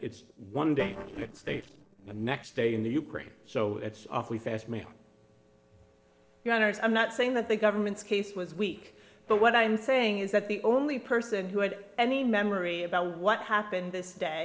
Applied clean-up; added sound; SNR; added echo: neural separator model SepFormer DNS4.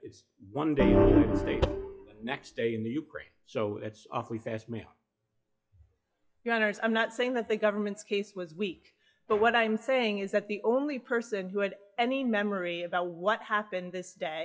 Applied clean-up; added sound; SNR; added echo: classical method WPE with log-MMSE.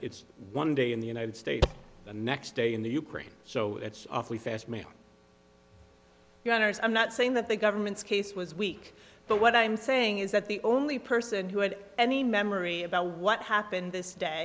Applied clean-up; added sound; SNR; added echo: none; none; none; none.